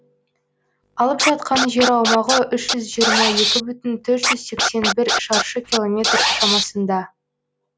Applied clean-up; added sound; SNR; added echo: none; Scratching (performance technique); 0 dB; none.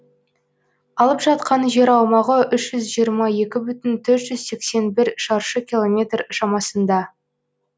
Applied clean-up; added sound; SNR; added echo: none; none; none; none.